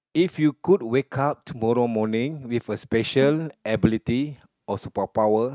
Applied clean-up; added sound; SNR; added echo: neural mask model RNNoise.